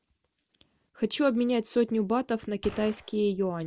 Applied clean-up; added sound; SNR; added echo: none; Gunshot, gunfire; 16 dB; none.